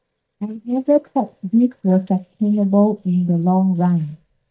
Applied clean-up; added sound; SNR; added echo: neural mask model DeepFilterNet 3.